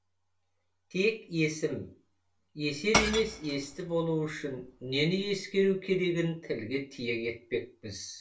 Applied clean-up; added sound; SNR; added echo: none; Shatter / Crushing; 4 dB; reverberation time 0.2 s.